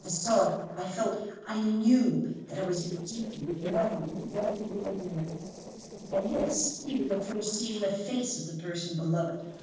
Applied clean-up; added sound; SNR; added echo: neural separator model SepFormer DNS4.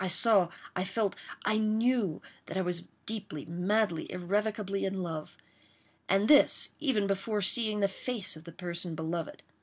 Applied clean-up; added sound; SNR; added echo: none; none; none; none.